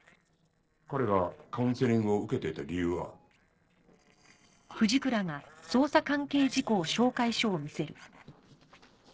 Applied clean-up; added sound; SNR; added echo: neural separator model SepFormer DNS4.